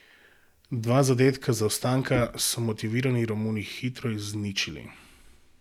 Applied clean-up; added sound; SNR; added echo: neural mask model DeepFilterNet 3.